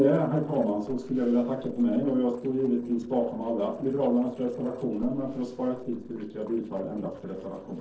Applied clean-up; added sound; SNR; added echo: neural separator model SepFormer DNS4.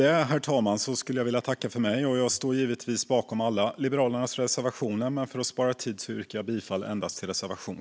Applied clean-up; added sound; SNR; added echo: none; none; none; none.